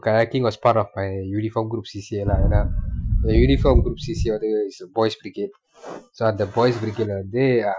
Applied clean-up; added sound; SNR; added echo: classical method Wiener filter.